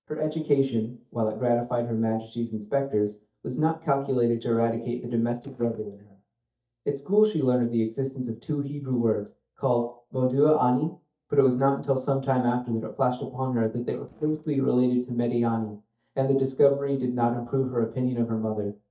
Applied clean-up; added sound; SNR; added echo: neural mask model DeepFilterNet 3.